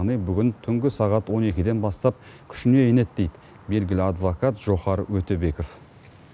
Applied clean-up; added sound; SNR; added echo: none; none; none; none.